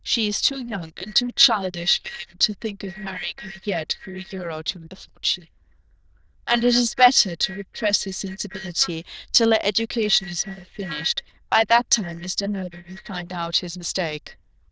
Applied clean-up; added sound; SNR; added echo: neural diffusion model UNIVERSE++.